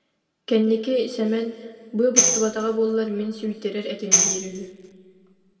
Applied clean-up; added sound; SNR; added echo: none; Tambourine; -1 dB; reverberation time 1.8 s.